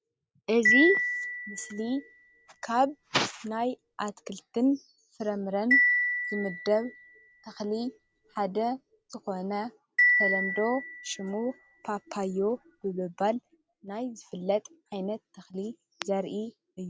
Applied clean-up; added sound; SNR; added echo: none; Marimba, xylophone; 0 dB; none.